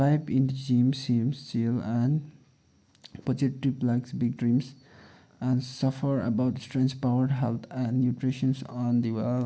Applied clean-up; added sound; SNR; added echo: none; none; none; none.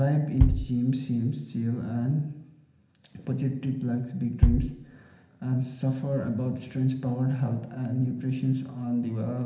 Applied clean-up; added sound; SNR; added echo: none; Bass drum; 1 dB; reverberation time 0.8 s.